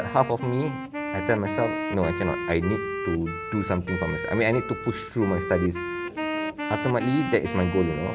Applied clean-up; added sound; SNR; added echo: none; Wind instrument, woodwind instrument; 6 dB; none.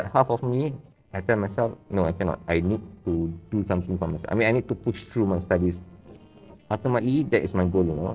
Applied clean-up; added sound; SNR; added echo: neural separator model SepFormer DNS4.